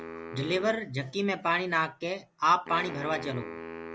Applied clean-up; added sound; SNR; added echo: none; Wind instrument, woodwind instrument; 12 dB; none.